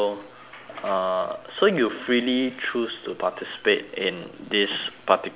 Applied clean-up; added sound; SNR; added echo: none; none; none; none.